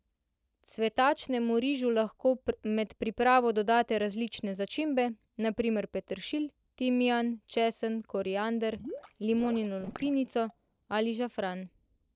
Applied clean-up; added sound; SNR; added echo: neural separator model SepFormer DNS4.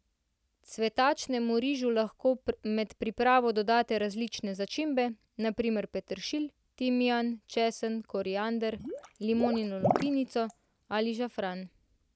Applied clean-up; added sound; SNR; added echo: none; Water / Liquid; 6 dB; none.